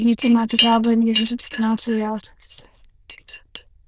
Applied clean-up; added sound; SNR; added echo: neural diffusion model UNIVERSE++.